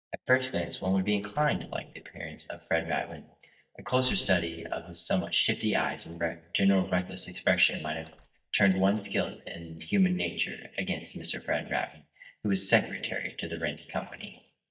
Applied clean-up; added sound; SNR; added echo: neural mask model DeepFilterNet 3.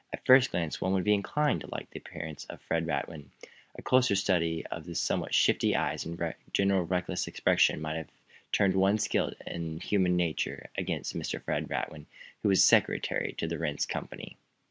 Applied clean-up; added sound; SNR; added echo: none; none; none; none.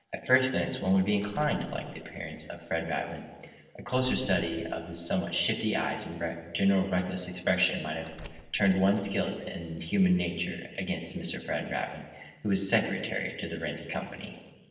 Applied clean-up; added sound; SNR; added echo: neural separator model SepFormer DNS4.